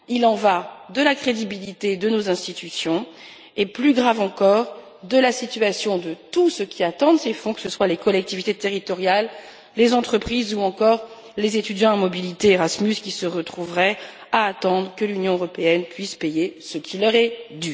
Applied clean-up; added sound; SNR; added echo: none; none; none; none.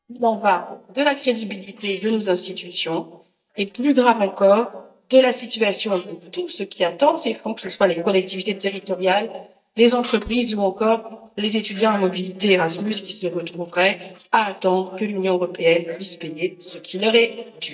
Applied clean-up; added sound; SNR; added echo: neural mask model DeepFilterNet 3.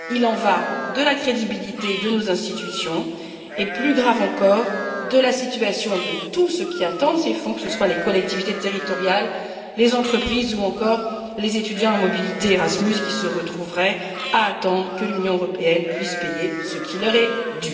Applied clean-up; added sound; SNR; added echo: none; Livestock, farm animals, working animals; 11 dB; reverberation time 2.7 s.